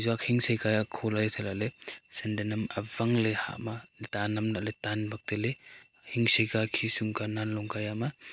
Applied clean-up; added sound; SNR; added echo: none; none; none; none.